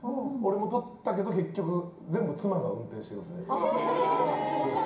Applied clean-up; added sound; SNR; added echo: none; none; none; reverberation time 0.5 s.